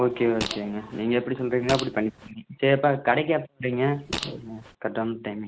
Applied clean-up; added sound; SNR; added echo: none; Fart; 11 dB; none.